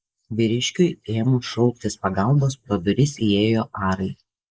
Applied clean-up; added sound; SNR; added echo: neural mask model Resemble Enhance denoiser.